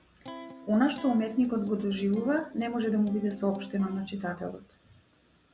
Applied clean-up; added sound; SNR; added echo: none; Electric guitar; 17 dB; none.